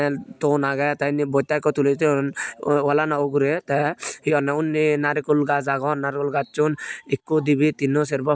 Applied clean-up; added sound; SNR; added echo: none; none; none; none.